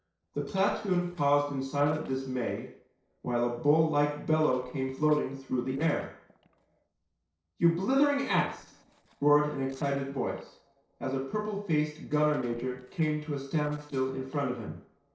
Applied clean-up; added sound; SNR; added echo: neural separator model SepFormer DNS4.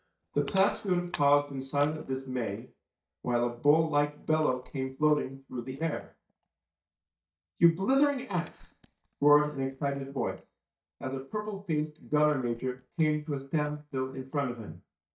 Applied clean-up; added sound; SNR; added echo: neural mask model DeepFilterNet 3.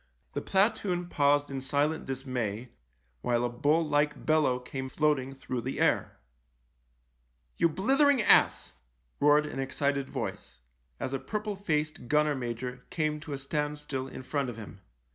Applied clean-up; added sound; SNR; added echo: none; none; none; none.